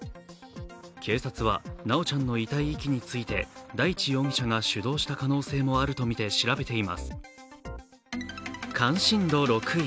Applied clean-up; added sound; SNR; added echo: none; none; none; none.